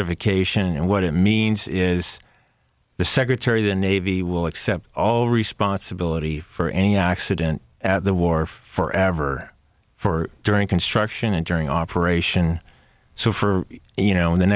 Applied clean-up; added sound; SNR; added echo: none; none; none; none.